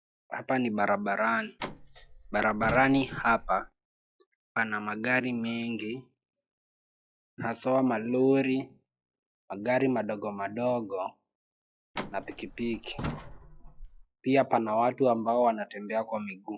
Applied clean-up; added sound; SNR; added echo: classical method log-MMSE.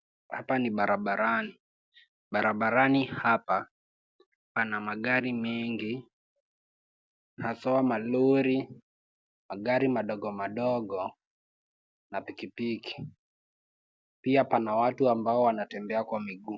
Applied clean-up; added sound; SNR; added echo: none; none; none; none.